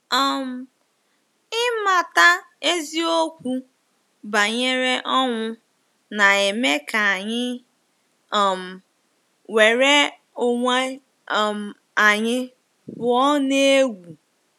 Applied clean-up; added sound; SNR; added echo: none; none; none; none.